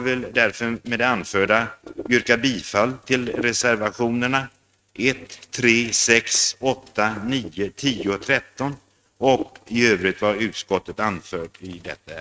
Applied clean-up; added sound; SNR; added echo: neural mask model RNNoise.